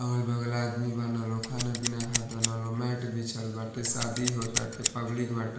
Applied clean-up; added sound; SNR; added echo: none; Scissors; 3 dB; reverberation time 1.1 s.